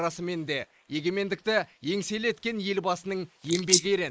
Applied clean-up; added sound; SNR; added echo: neural mask model Resemble Enhance denoiser.